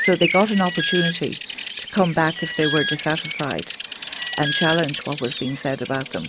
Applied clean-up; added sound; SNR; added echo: none; Alarm + Bird vocalization, bird call, bird song; 4 dB; none.